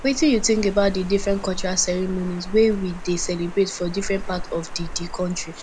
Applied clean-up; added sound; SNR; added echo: none; Water; 8 dB; none.